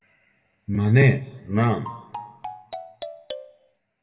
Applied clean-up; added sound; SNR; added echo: none; Marimba, xylophone; 13 dB; reverberation time 0.7 s.